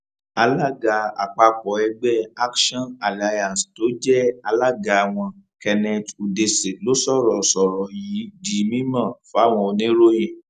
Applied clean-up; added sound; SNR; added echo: none; none; none; none.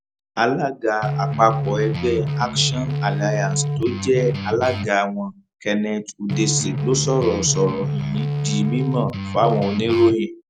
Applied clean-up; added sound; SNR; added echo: none; Guitar; 2 dB; none.